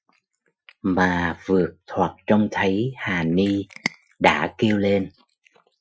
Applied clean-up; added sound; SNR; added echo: classical method Wiener filter.